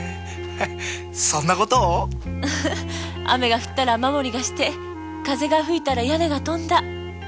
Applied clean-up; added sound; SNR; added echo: none; none; none; none.